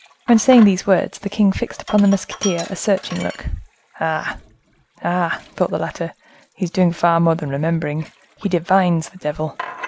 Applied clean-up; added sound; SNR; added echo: none; Sink (filling or washing); 19 dB; none.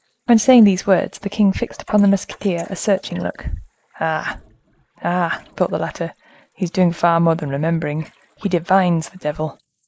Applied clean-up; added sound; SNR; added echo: neural mask model Resemble Enhance denoiser.